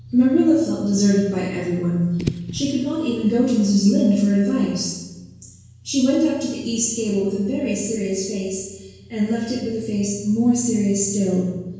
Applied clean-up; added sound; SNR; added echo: none; Fireworks / Boom; 14 dB; reverberation time 1.0 s.